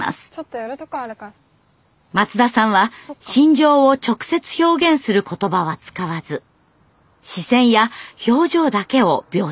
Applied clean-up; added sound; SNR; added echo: none; none; none; none.